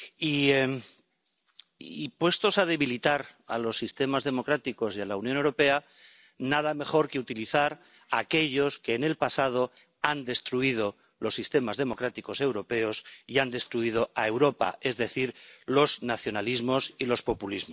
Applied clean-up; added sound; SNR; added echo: none; none; none; none.